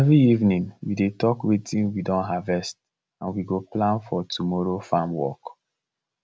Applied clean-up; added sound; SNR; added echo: none; none; none; none.